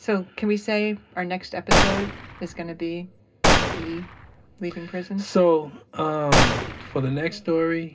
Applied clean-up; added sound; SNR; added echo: none; Gunshot, gunfire; -3 dB; reverberation time 0.2 s.